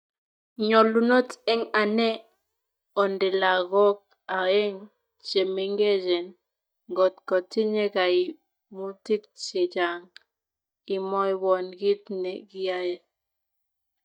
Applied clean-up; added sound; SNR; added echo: neural mask model DeepFilterNet 3.